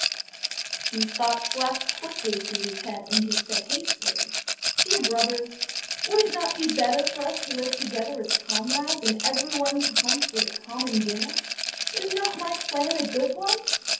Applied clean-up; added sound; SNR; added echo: none; Rattle; -1 dB; reverberation time 0.7 s.